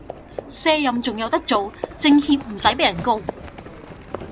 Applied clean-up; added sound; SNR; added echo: none; Livestock, farm animals, working animals; 13 dB; none.